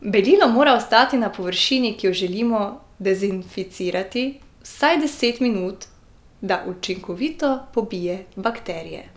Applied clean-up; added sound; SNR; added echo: none; none; none; none.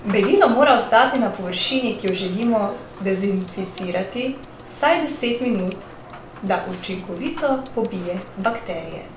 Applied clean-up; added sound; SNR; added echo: none; Sink (filling or washing) / Water tap, faucet / Water; 16 dB; reverberation time 0.4 s.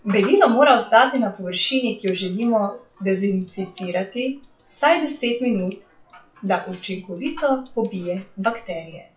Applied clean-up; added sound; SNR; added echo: classical method WPE with log-MMSE.